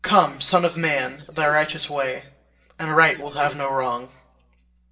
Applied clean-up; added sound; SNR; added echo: neural separator model SepFormer DNS4.